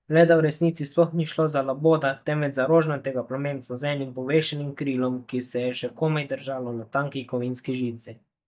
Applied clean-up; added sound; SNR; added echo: neural mask model DeepFilterNet 3.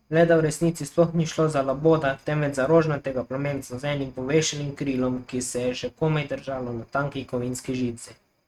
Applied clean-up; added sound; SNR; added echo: neural mask model RNNoise.